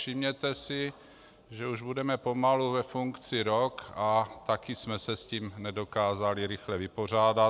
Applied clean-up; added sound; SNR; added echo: none; none; none; none.